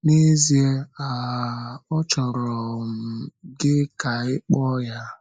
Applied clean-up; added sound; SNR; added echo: neural mask model Resemble Enhance denoiser.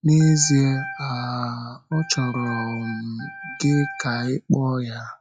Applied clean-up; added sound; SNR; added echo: classical method log-MMSE.